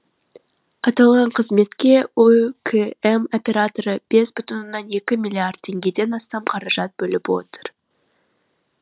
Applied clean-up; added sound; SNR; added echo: none; none; none; none.